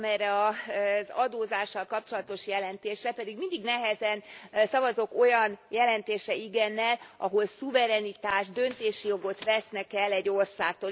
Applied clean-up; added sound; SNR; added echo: none; none; none; none.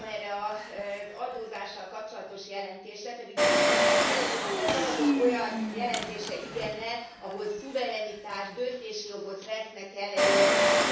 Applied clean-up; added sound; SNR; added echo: none; Engine; -4 dB; reverberation time 0.7 s.